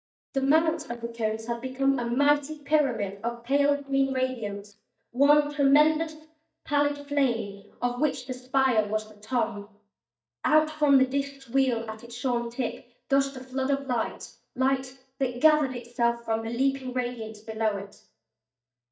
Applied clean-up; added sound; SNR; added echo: neural mask model DeepFilterNet 3.